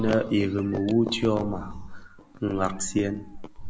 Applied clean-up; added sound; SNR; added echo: none; Meow; 12 dB; none.